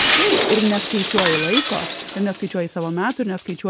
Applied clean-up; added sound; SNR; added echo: none; Shatter; 1 dB; none.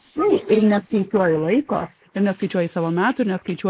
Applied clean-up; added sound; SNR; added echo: neural mask model Resemble Enhance denoiser.